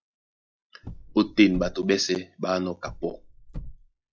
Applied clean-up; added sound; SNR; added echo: classical method log-MMSE.